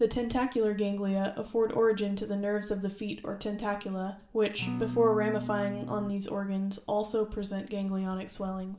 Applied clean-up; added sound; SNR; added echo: none; Acoustic guitar / Strum; 6 dB; reverberation time 0.6 s.